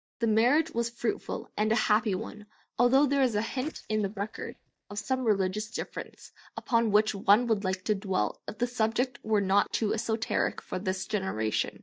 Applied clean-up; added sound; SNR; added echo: neural mask model DeepFilterNet 3.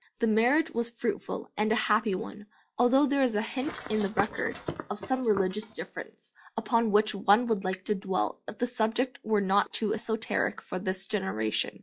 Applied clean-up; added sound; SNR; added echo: classical method log-MMSE.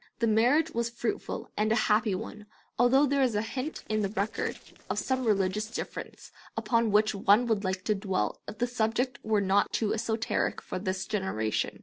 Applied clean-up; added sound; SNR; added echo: neural separator model SepFormer DNS4.